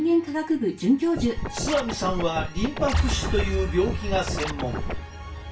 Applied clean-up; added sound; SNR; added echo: none; Scratching (performance technique); 5 dB; reverberation time 0.2 s.